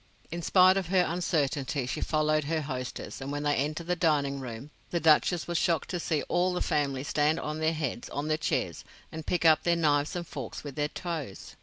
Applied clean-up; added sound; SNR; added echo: none; none; none; none.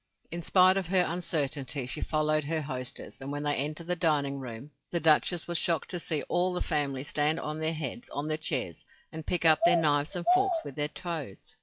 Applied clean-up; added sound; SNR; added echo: classical method log-MMSE.